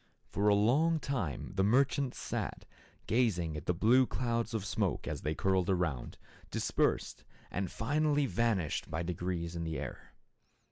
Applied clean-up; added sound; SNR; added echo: none; none; none; none.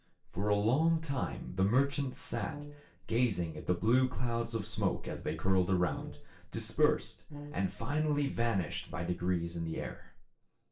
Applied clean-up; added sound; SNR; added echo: neural separator model SepFormer DNS4.